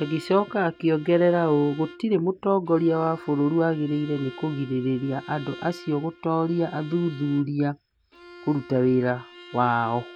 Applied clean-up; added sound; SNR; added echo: none; Bowed string instrument; 20 dB; none.